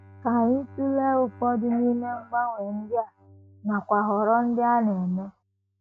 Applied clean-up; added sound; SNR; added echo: neural mask model RNNoise.